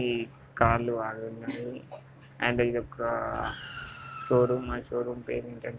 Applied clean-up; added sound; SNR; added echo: none; Car; 15 dB; none.